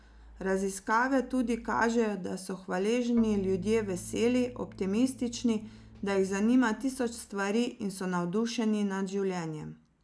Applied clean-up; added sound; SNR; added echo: none; Organ; 16 dB; none.